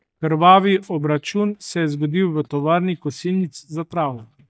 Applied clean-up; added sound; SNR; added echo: neural mask model DeepFilterNet 3.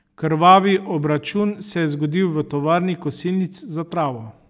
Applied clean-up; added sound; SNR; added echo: none; none; none; none.